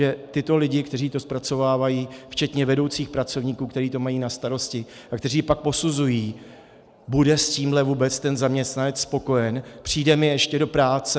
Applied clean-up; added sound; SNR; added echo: none; none; none; none.